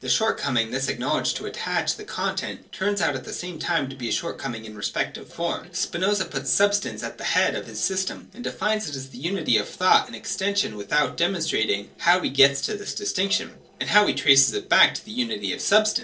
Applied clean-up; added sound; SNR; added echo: neural separator model SepFormer DNS4.